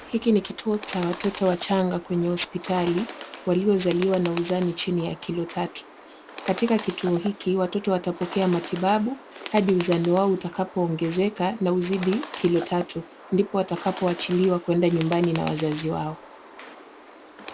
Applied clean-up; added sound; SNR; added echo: none; Bird; 15 dB; none.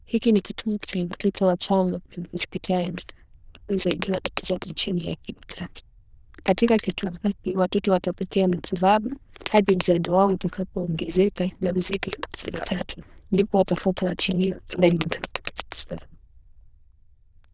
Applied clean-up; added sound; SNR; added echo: neural diffusion model UNIVERSE++.